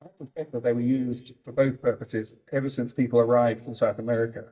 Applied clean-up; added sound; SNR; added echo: neural mask model DeepFilterNet 3.